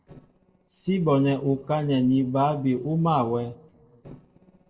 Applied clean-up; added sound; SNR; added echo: neural separator model SepFormer DNS4.